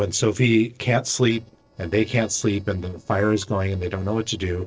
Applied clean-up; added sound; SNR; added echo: neural separator model SepFormer DNS4.